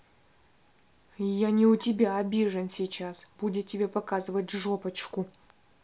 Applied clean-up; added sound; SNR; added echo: none; none; none; none.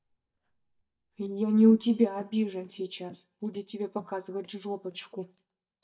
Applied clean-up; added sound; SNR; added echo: neural mask model DeepFilterNet 3.